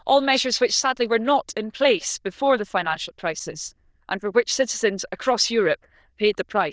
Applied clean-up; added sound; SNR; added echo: neural diffusion model UNIVERSE++.